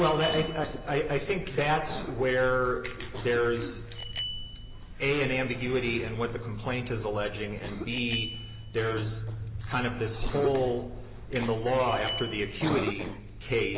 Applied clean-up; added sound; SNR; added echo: none; Bicycle bell + Cough; 11 dB; none.